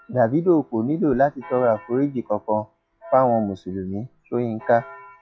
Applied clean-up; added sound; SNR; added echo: classical method log-MMSE.